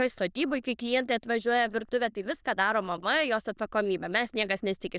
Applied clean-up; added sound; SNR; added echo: neural diffusion model UNIVERSE++.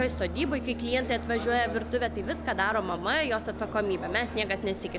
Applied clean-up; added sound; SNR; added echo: none; Brass instrument; 10 dB; none.